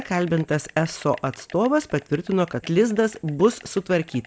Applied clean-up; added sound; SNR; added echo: none; none; none; none.